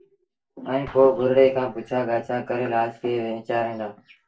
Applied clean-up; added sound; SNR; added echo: neural separator model SepFormer DNS4.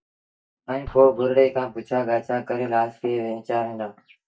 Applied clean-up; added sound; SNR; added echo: neural mask model DeepFilterNet 3.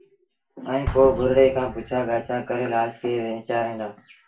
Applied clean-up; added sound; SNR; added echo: none; Explosion; 14 dB; reverberation time 0.2 s.